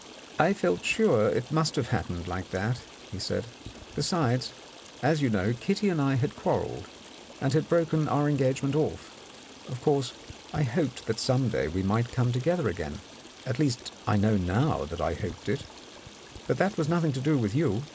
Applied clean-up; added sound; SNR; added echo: none; Stream; 18 dB; none.